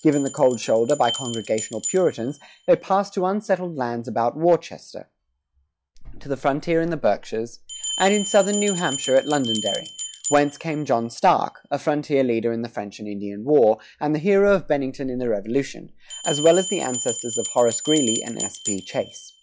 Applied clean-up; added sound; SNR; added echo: classical method log-MMSE.